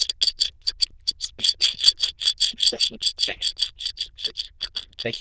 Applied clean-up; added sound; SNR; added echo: neural diffusion model UNIVERSE++.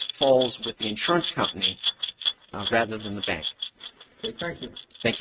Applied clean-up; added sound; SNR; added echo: neural mask model RNNoise.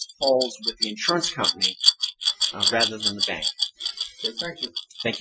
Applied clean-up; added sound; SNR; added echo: classical method Wiener filter.